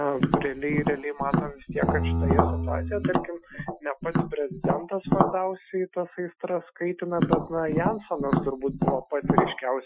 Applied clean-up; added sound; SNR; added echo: classical method Wiener filter.